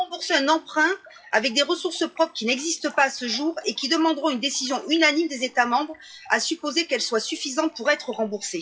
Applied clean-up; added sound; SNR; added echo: classical method WPE with log-MMSE.